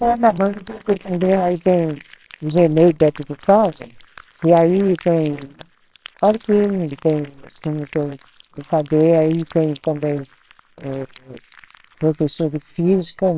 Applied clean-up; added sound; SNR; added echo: neural separator model SepFormer WHAMR!.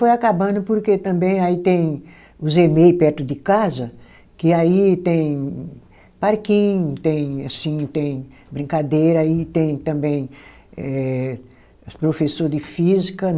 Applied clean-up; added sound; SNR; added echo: none; none; none; none.